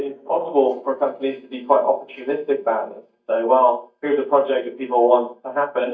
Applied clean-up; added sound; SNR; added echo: neural mask model DeepFilterNet 3.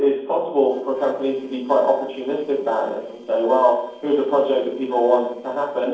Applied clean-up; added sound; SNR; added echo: neural separator model SepFormer DNS4.